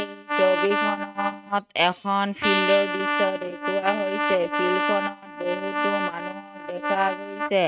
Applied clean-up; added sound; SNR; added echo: neural mask model RNNoise.